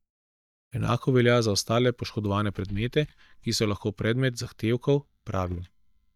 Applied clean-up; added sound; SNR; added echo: neural mask model DeepFilterNet 3.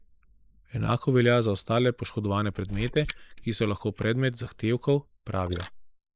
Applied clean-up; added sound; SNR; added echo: neural mask model Resemble Enhance denoiser.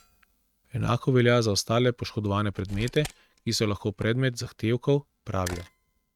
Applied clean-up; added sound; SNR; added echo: neural mask model RNNoise.